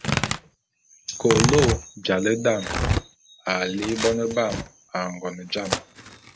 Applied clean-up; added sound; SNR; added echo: none; Tearing; 3 dB; none.